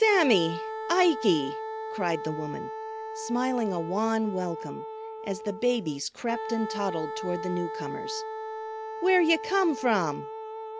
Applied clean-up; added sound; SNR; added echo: none; Wind instrument, woodwind instrument; 8 dB; none.